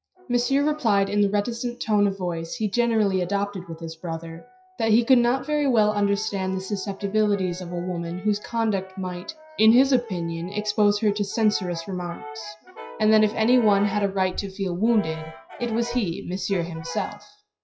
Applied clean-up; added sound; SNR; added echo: classical method WPE with log-MMSE.